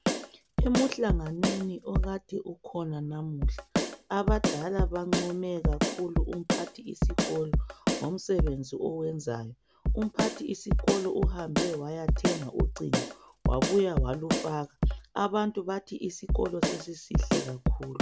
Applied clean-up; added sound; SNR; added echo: none; Drum kit; -2 dB; none.